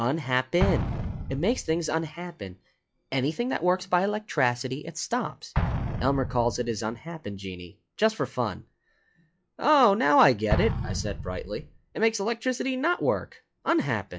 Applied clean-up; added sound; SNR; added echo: classical method log-MMSE.